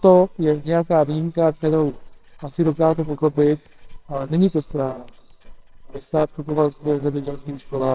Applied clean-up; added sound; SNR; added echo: neural separator model SepFormer WHAMR!.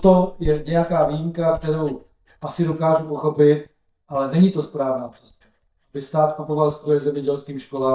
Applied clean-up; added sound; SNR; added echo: neural mask model DeepFilterNet 3.